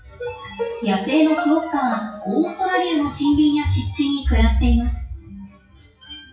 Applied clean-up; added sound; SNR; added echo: classical method WPE with log-MMSE.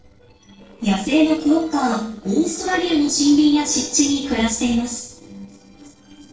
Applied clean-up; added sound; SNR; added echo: neural separator model SepFormer DNS4.